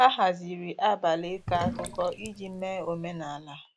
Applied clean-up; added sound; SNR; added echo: none; Sink (filling or washing); 11 dB; none.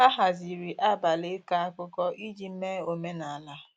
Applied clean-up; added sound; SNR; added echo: none; none; none; none.